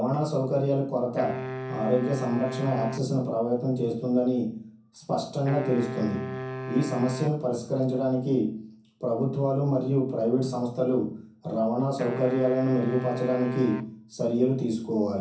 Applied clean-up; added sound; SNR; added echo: none; Wind instrument, woodwind instrument; 10 dB; reverberation time 0.6 s.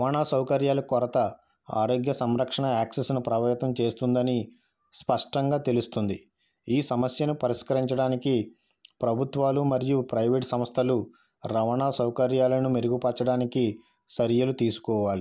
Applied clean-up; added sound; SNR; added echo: none; none; none; none.